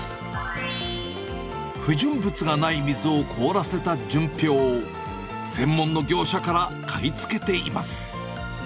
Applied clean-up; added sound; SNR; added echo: none; none; none; none.